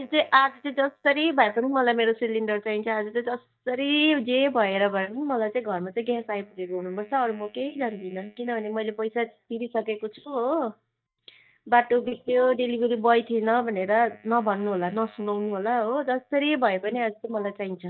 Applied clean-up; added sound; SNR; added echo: neural mask model DeepFilterNet 3.